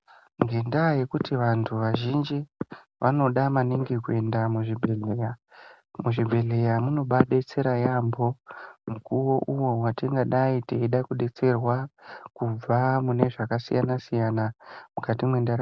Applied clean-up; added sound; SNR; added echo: none; none; none; none.